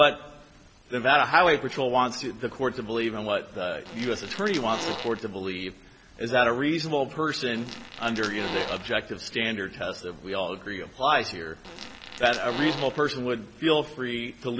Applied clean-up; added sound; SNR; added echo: none; Fart; 10 dB; none.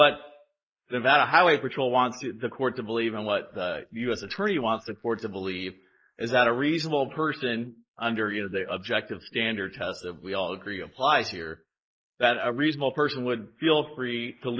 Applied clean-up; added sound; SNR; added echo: neural mask model Resemble Enhance denoiser.